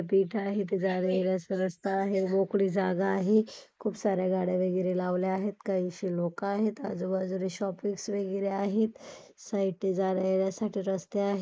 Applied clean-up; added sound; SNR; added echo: neural mask model Resemble Enhance denoiser.